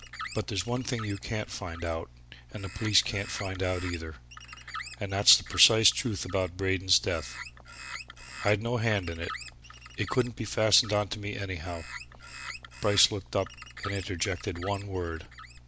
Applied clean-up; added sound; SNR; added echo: none; Bird; 14 dB; none.